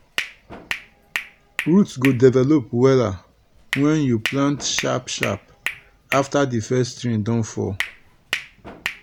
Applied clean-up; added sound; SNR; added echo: none; Hands; 11 dB; none.